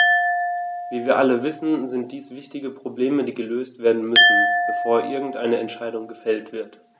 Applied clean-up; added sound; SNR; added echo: none; Glass; 0 dB; none.